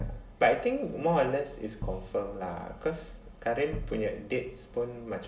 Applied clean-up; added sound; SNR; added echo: none; Bass drum; 10 dB; reverberation time 0.7 s.